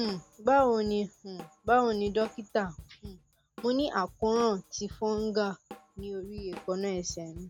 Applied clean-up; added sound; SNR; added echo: none; Drum kit; 18 dB; none.